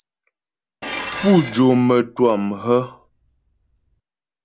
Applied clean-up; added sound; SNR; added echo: none; Dishes, pots, and pans; 14 dB; none.